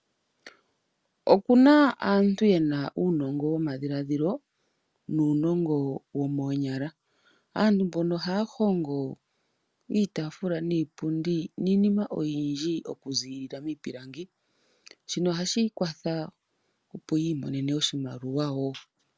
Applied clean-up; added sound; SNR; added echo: none; none; none; none.